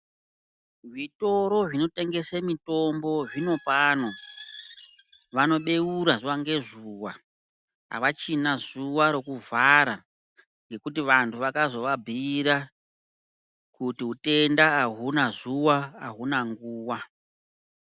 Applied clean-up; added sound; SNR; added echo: none; Squeak; 18 dB; none.